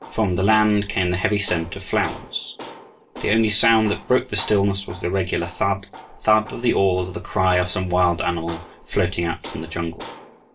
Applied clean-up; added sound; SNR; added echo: none; Tools; 18 dB; reverberation time 0.2 s.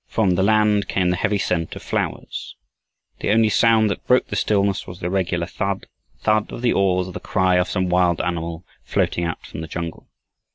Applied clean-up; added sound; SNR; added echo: none; none; none; none.